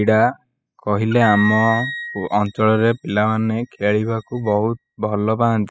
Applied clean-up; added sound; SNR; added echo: classical method spectral subtraction.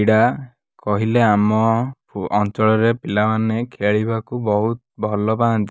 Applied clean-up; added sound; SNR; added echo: none; none; none; none.